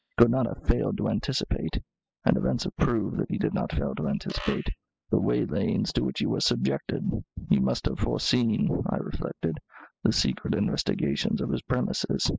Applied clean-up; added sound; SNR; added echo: classical method spectral subtraction.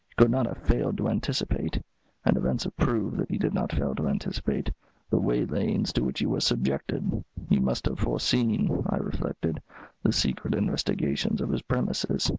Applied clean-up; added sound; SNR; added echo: none; none; none; none.